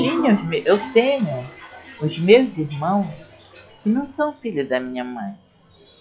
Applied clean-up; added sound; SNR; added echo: classical method log-MMSE.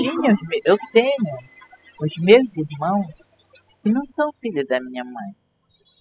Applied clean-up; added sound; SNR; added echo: classical method spectral subtraction.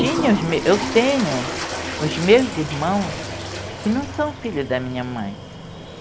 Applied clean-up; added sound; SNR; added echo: none; Toilet flush; 7 dB; none.